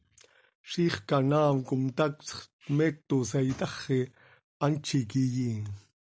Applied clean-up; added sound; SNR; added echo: none; none; none; none.